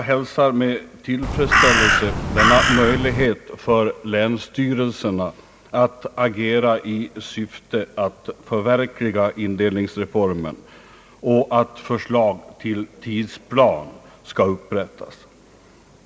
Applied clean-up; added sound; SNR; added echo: none; Crow; -4 dB; none.